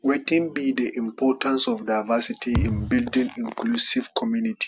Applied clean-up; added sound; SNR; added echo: none; Thump, thud; 8 dB; none.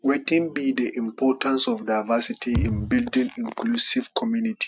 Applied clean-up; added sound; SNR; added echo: neural mask model RNNoise.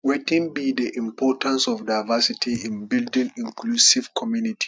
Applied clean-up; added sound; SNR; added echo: neural mask model DeepFilterNet 3.